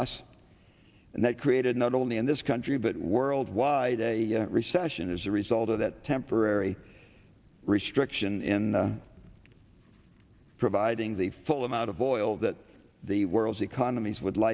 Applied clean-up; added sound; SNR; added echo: none; none; none; none.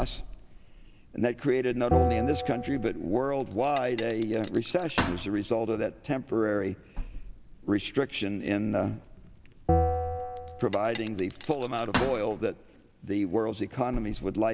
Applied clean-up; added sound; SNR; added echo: none; Bell + Bell; 5 dB; none.